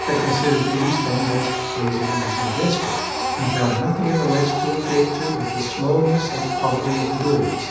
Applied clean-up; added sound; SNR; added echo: none; Printer; 3 dB; reverberation time 1.1 s.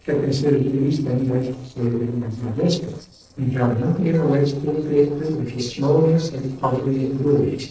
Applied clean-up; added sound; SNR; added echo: neural separator model SepFormer DNS4.